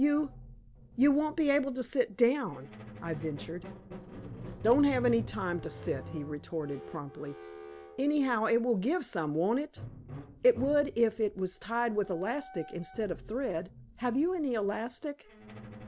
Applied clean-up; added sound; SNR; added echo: none; Squeak; 15 dB; none.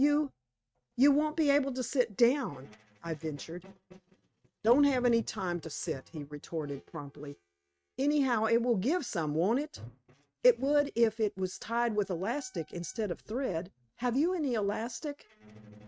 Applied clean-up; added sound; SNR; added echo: neural mask model RNNoise.